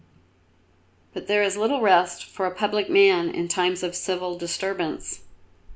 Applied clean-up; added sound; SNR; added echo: none; none; none; none.